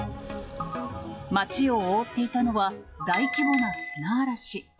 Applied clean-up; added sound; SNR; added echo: classical method log-MMSE.